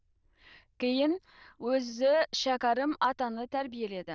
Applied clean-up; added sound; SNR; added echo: neural diffusion model UNIVERSE++.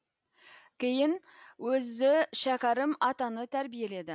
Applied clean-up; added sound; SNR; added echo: none; none; none; none.